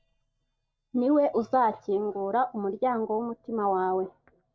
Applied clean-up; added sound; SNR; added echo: neural mask model DeepFilterNet 3.